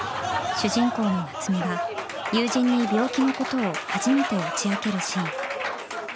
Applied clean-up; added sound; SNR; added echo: none; Applause; 4 dB; none.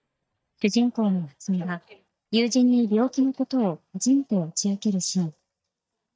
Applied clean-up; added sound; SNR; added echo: neural mask model DeepFilterNet 3.